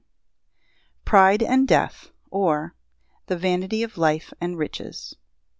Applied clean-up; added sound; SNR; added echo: none; none; none; none.